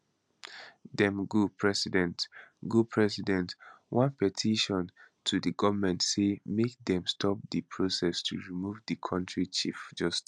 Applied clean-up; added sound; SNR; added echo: none; none; none; none.